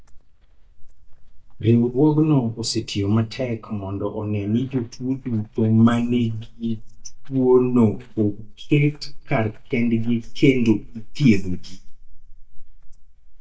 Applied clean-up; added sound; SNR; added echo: neural mask model DeepFilterNet 3.